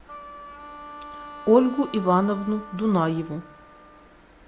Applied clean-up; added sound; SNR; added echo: none; Wind instrument, woodwind instrument; 16 dB; none.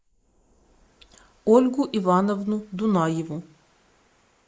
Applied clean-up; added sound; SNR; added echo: neural mask model Resemble Enhance denoiser.